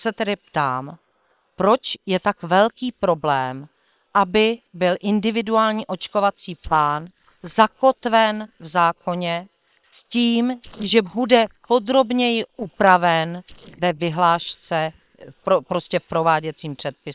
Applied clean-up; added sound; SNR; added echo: neural separator model SepFormer WHAM!.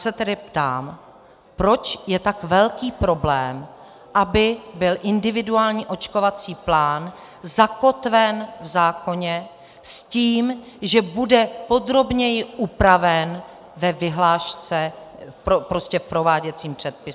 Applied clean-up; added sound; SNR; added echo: none; none; none; none.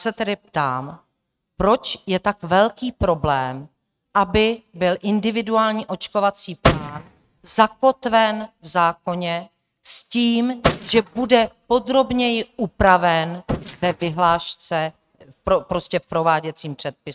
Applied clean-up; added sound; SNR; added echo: neural mask model RNNoise.